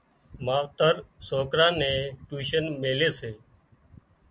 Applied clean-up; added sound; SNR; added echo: none; none; none; none.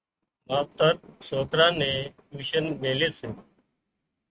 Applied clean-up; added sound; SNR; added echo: neural mask model RNNoise.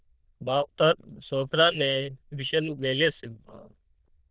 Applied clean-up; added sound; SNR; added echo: neural diffusion model UNIVERSE++.